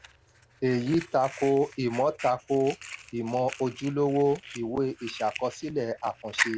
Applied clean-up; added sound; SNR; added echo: none; Fire; 12 dB; none.